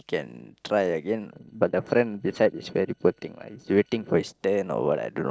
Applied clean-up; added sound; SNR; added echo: neural separator model SepFormer DNS4.